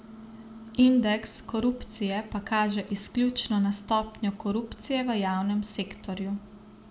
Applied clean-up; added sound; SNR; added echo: none; Microwave oven; 20 dB; reverberation time 0.5 s.